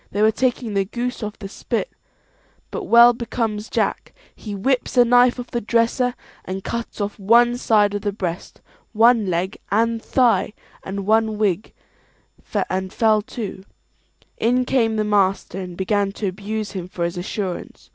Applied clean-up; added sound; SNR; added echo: none; none; none; none.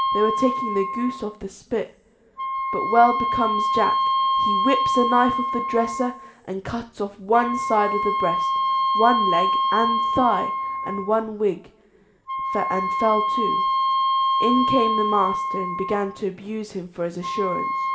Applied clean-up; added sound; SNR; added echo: none; Wind instrument, woodwind instrument; -1 dB; reverberation time 1.8 s.